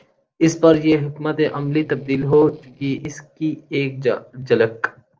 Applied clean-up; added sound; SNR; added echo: neural separator model SepFormer DNS4.